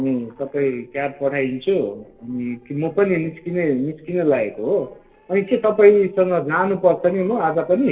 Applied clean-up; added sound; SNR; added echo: neural separator model SepFormer DNS4.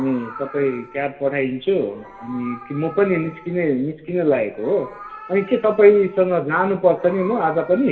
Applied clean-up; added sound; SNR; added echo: none; Meow; 20 dB; reverberation time 0.7 s.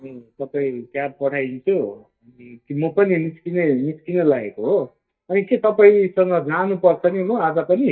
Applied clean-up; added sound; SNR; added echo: neural mask model DeepFilterNet 3.